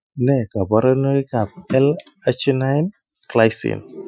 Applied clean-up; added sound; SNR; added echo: classical method Wiener filter.